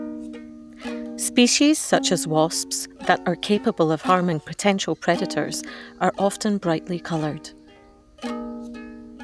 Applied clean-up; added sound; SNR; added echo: none; Plucked string instrument; 12 dB; none.